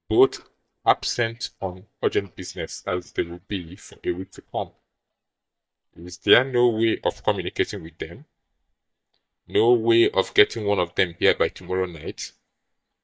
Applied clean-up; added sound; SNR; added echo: neural mask model DeepFilterNet 3.